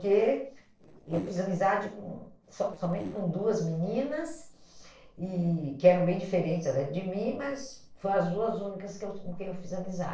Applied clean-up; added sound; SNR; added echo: neural separator model SepFormer DNS4.